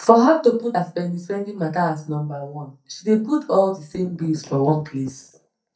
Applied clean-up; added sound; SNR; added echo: neural mask model DeepFilterNet 3.